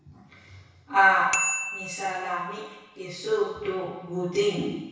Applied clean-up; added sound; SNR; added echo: none; Bicycle bell; 8 dB; reverberation time 1.1 s.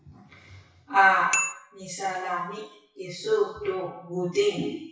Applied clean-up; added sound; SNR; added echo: classical method WPE with log-MMSE.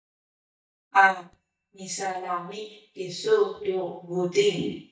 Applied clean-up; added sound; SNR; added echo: neural mask model DeepFilterNet 3.